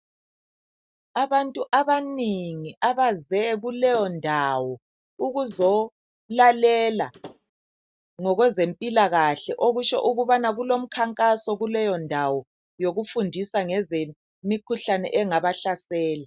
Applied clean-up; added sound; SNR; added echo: neural mask model RNNoise.